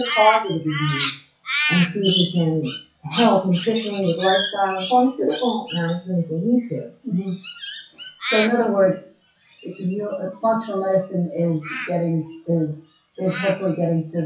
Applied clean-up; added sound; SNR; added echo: classical method WPE with log-MMSE.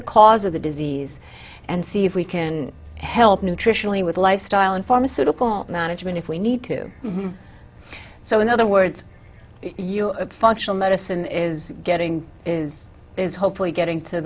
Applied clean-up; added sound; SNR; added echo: none; none; none; none.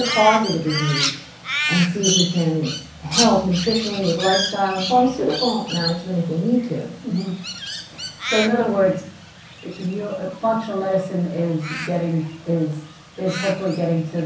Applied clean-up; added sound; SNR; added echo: none; Crow; 7 dB; reverberation time 0.6 s.